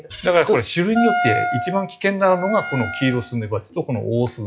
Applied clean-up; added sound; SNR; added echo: classical method log-MMSE.